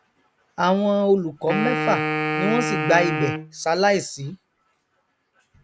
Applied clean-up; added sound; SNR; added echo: none; Wind instrument, woodwind instrument; 3 dB; none.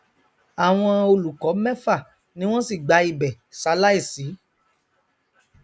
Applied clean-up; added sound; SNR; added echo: none; none; none; none.